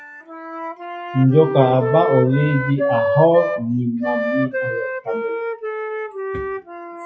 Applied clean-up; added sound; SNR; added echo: classical method WPE with log-MMSE.